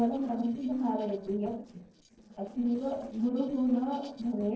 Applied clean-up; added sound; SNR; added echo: neural separator model SepFormer DNS4.